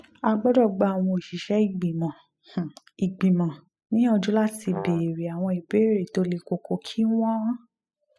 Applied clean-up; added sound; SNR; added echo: classical method spectral subtraction.